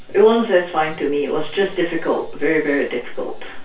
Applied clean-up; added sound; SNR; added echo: none; none; none; reverberation time 0.3 s.